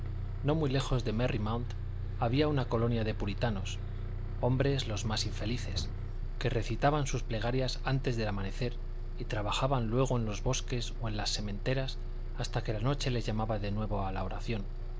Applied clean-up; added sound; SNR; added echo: none; Bus; 2 dB; none.